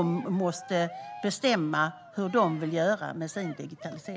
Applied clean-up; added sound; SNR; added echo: none; Cheering; 17 dB; none.